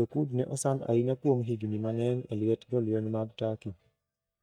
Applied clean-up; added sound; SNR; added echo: neural mask model DeepFilterNet 3.